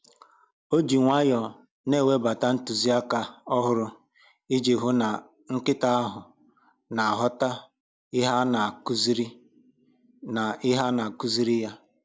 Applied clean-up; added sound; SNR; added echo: none; none; none; none.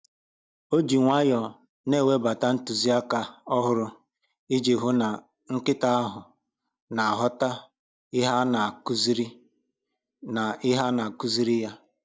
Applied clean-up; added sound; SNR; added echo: neural mask model DeepFilterNet 3.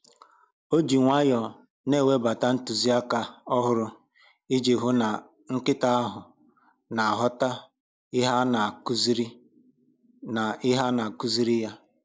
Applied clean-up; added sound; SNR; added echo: neural mask model Resemble Enhance denoiser.